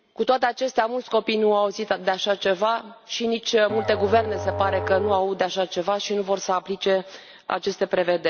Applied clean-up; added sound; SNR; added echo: none; Musical instrument; 8 dB; none.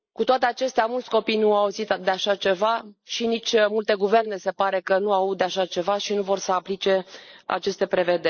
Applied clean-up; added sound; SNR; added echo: neural mask model Resemble Enhance denoiser.